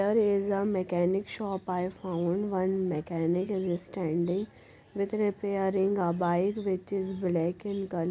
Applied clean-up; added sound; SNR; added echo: none; none; none; none.